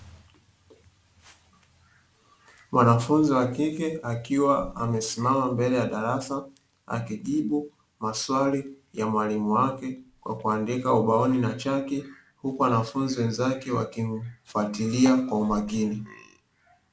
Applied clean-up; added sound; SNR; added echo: none; Burping, eructation; 20 dB; none.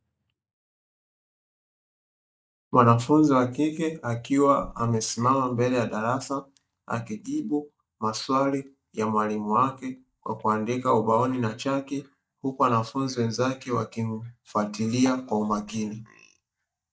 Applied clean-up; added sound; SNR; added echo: neural mask model DeepFilterNet 3.